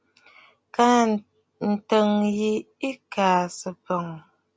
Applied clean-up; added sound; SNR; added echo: none; none; none; none.